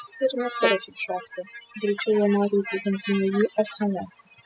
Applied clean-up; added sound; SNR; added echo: classical method spectral subtraction.